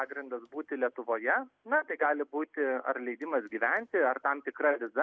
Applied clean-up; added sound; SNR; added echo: none; none; none; none.